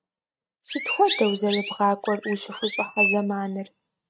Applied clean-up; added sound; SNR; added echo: neural mask model RNNoise.